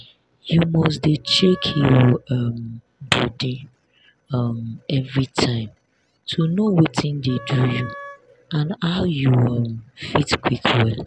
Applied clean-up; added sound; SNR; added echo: none; Wind instrument, woodwind instrument; 17 dB; none.